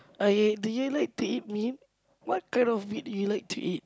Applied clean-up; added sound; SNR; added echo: none; none; none; none.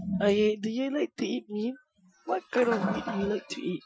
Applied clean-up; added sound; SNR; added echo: classical method Wiener filter.